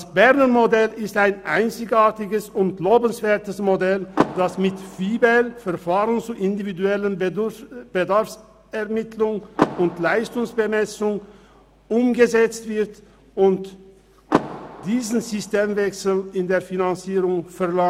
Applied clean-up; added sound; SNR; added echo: none; Car; 10 dB; none.